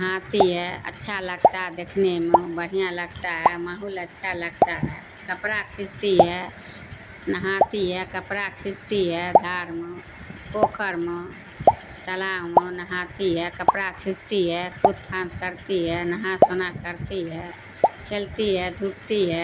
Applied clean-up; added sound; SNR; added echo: none; Explosion; 0 dB; none.